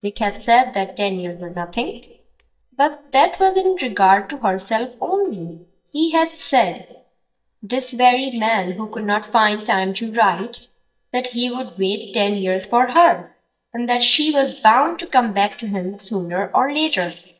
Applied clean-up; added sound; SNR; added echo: neural mask model DeepFilterNet 3.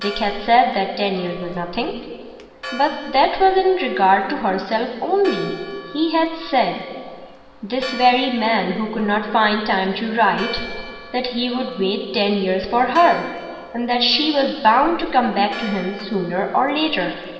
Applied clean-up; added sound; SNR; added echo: none; Church bell; 17 dB; reverberation time 1.6 s.